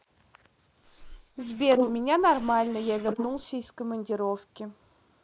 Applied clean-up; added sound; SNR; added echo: neural mask model Resemble Enhance denoiser.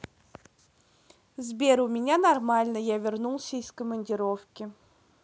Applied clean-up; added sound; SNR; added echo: none; none; none; none.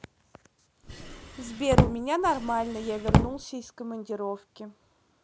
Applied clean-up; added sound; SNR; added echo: none; Drawer open or close; -4 dB; none.